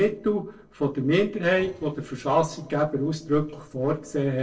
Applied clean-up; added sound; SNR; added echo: neural separator model SepFormer DNS4.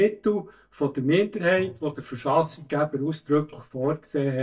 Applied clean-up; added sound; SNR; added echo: neural mask model DeepFilterNet 3.